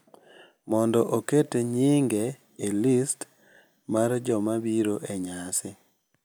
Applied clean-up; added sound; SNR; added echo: none; none; none; none.